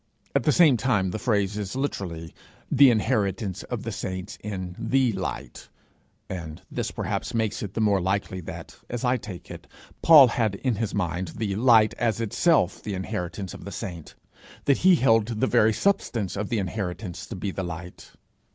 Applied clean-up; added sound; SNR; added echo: none; none; none; none.